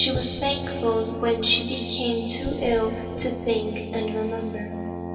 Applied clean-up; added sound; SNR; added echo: none; Brass instrument; 8 dB; reverberation time 2.6 s.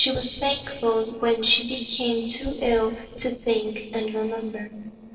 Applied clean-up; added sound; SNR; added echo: neural separator model SepFormer DNS4.